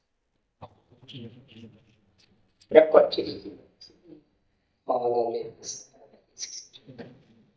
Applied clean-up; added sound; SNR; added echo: neural mask model DeepFilterNet 3.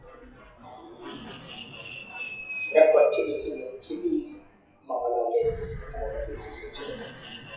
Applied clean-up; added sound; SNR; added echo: classical method WPE with log-MMSE.